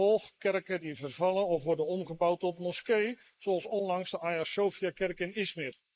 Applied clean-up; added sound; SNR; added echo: neural mask model Resemble Enhance denoiser.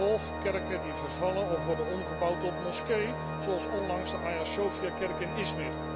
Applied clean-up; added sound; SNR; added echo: none; Organ; 2 dB; none.